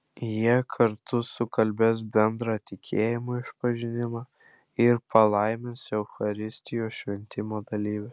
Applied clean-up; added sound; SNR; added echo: none; none; none; none.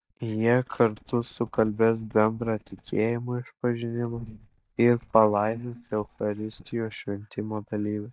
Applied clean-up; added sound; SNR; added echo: neural mask model DeepFilterNet 3.